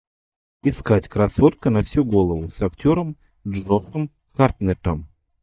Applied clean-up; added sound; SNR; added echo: neural mask model DeepFilterNet 3.